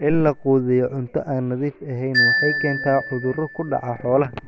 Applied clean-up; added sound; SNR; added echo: none; Marimba, xylophone; 6 dB; none.